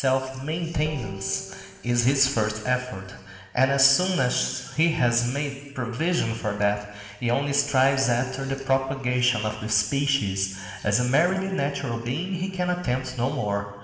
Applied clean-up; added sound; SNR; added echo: none; Guitar; 17 dB; reverberation time 1.2 s.